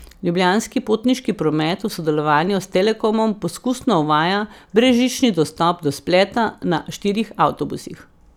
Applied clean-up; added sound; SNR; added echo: none; none; none; none.